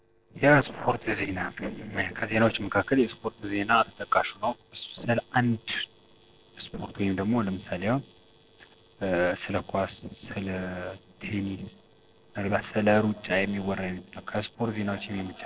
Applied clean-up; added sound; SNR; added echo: neural separator model SepFormer DNS4.